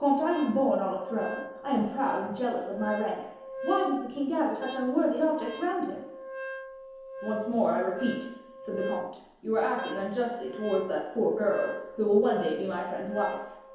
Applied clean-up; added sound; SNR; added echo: none; Wind instrument, woodwind instrument; 11 dB; reverberation time 1.0 s.